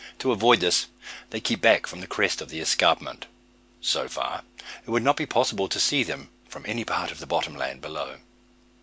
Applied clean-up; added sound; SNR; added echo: none; none; none; none.